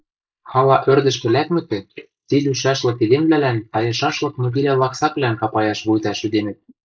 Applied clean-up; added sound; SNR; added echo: neural mask model Resemble Enhance denoiser.